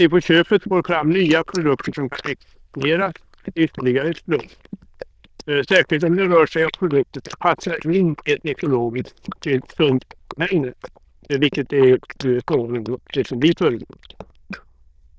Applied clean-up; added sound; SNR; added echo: neural diffusion model UNIVERSE++.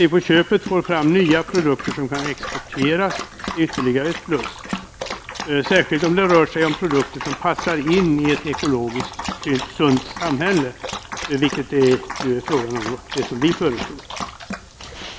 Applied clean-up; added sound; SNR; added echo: none; Dog; 10 dB; none.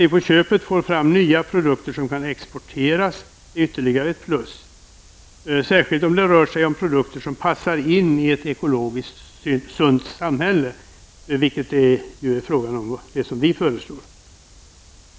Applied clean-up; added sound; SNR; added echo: none; none; none; none.